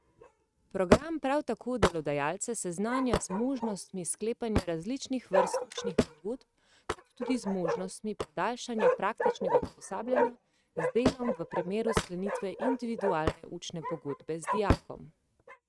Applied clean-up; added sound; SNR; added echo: neural mask model RNNoise.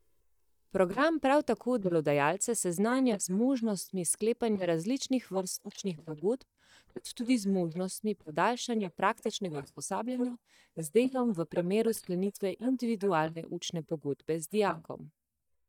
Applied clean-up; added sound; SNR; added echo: neural mask model DeepFilterNet 3.